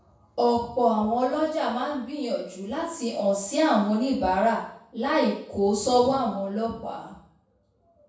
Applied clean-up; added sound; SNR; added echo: none; none; none; reverberation time 0.6 s.